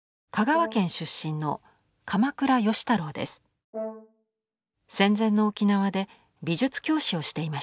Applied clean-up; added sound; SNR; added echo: none; Brass instrument; 14 dB; none.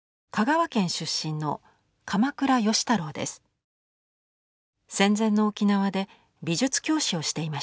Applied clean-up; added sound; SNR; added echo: none; none; none; none.